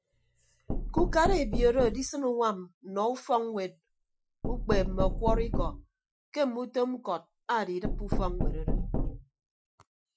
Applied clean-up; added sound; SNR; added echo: classical method Wiener filter.